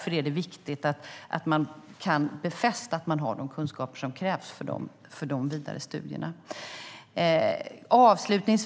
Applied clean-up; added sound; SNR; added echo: none; none; none; none.